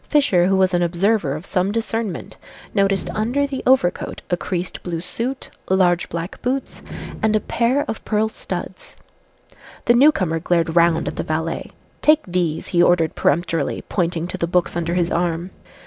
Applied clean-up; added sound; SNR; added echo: none; Slam; 19 dB; none.